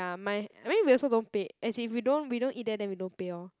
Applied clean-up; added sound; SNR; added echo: none; none; none; none.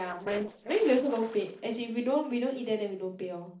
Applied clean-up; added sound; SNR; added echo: neural separator model SepFormer DNS4.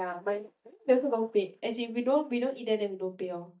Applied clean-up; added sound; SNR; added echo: neural mask model DeepFilterNet 3.